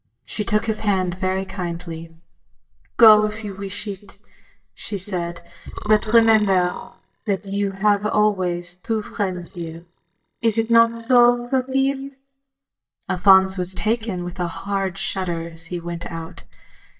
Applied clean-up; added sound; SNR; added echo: neural mask model DeepFilterNet 3.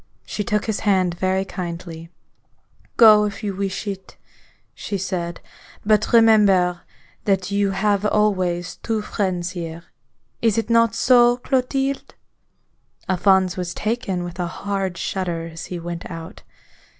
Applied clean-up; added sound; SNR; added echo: none; none; none; none.